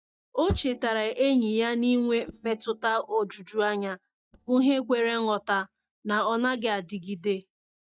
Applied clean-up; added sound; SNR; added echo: neural mask model DeepFilterNet 3.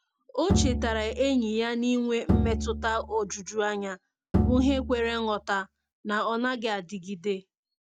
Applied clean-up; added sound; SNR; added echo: none; Bowed string instrument; 1 dB; none.